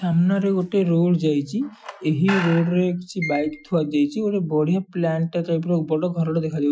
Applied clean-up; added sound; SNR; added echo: classical method Wiener filter.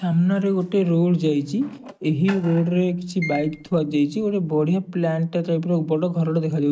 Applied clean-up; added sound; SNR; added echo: neural mask model RNNoise.